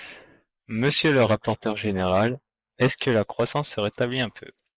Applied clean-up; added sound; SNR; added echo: neural mask model Resemble Enhance denoiser.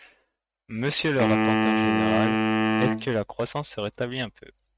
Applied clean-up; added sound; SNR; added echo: neural mask model RNNoise.